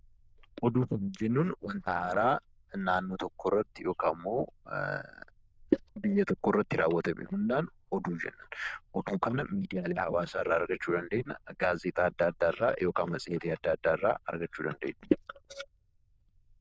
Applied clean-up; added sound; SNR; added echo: neural diffusion model UNIVERSE++.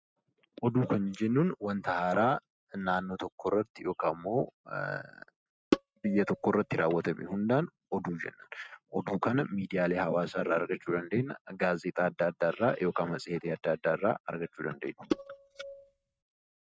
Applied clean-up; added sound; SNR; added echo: neural mask model RNNoise.